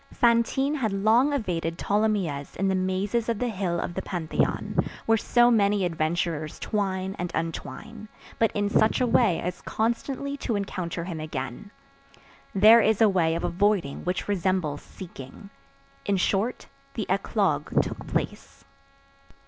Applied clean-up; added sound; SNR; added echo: none; Wind; 1 dB; none.